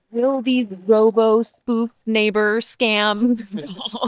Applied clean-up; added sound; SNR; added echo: neural mask model DeepFilterNet 3.